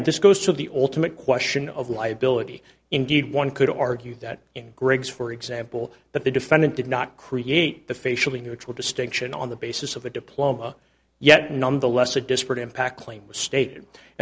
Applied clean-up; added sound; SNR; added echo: none; none; none; none.